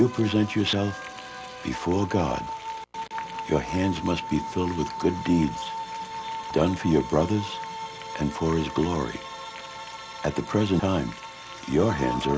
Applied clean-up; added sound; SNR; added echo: none; none; none; none.